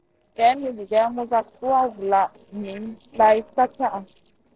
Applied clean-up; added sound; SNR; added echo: neural separator model SepFormer DNS4.